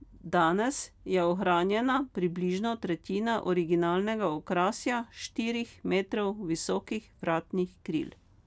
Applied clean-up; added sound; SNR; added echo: none; none; none; none.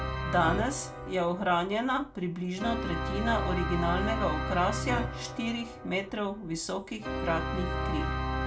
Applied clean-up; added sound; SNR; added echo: none; Organ; 2 dB; reverberation time 0.2 s.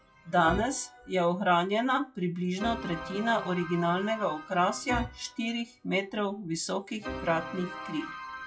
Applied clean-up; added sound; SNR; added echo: classical method WPE with log-MMSE.